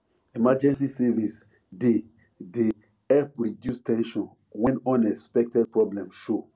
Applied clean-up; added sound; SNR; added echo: none; none; none; none.